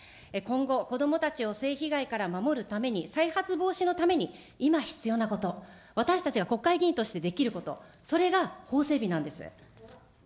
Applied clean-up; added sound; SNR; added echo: none; none; none; none.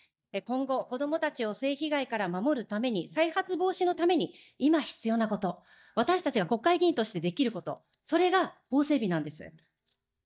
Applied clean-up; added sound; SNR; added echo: neural mask model DeepFilterNet 3.